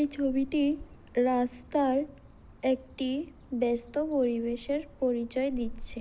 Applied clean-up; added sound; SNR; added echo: none; Bird; 16 dB; none.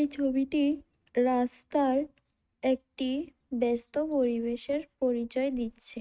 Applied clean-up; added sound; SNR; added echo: neural mask model RNNoise.